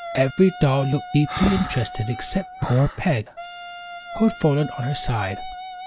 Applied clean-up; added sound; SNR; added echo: none; Wind instrument, woodwind instrument + Breathing; 10 dB; none.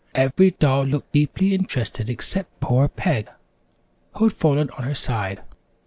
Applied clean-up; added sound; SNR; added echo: none; none; none; none.